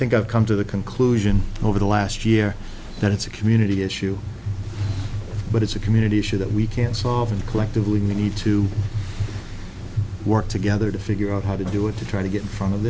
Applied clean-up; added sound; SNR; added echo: none; none; none; none.